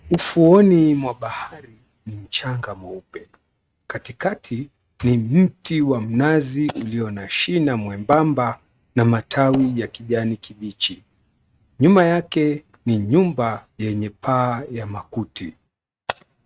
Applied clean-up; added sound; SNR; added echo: neural mask model RNNoise.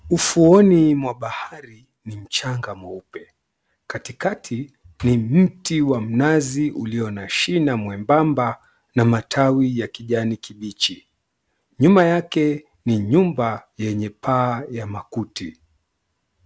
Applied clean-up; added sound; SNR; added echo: none; none; none; none.